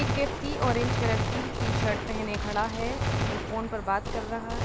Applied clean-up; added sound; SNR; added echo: none; Gunshot, gunfire; -2 dB; none.